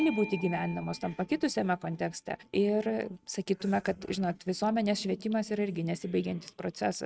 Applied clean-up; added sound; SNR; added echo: neural mask model RNNoise.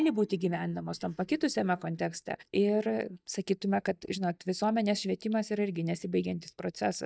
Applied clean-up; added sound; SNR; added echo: neural mask model DeepFilterNet 3.